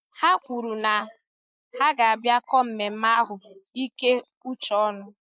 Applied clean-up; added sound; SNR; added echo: neural mask model Resemble Enhance denoiser.